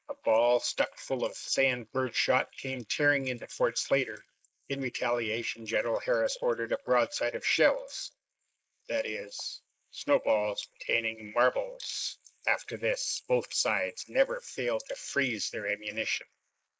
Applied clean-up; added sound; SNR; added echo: neural mask model Resemble Enhance denoiser.